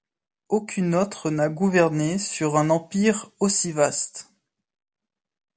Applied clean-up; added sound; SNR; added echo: none; none; none; none.